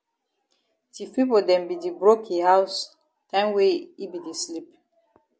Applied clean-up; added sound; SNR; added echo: none; none; none; none.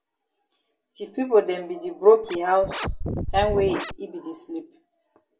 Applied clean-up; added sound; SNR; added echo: none; Scratching (performance technique); 5 dB; reverberation time 0.2 s.